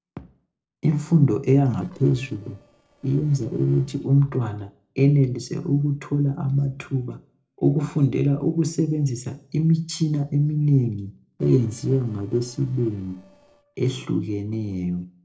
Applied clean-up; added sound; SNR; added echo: neural separator model SepFormer DNS4.